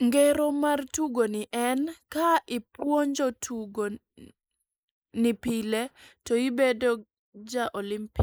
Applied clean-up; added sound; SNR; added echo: neural mask model Resemble Enhance denoiser.